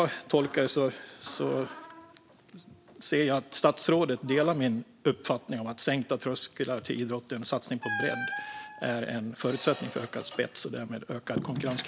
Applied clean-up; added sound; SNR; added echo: none; Squeak; 12 dB; none.